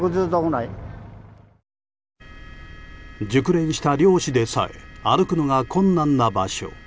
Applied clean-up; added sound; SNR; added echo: none; none; none; none.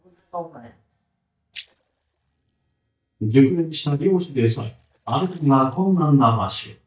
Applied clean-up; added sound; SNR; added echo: neural mask model DeepFilterNet 3.